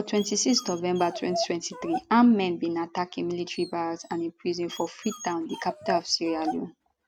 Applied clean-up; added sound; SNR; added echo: none; Dog; 12 dB; none.